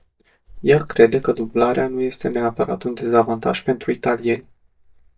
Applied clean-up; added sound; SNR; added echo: neural mask model DeepFilterNet 3.